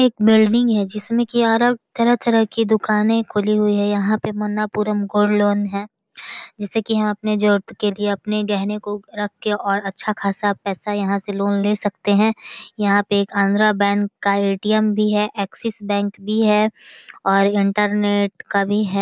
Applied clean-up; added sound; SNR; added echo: neural mask model Resemble Enhance denoiser.